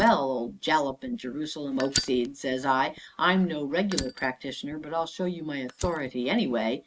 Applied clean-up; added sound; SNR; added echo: neural mask model RNNoise.